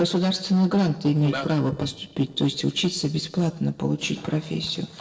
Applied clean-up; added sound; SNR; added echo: neural separator model SepFormer DNS4.